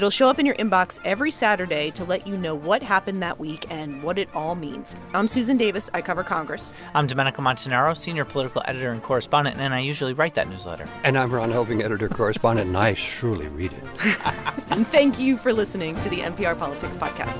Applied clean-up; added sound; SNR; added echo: none; none; none; none.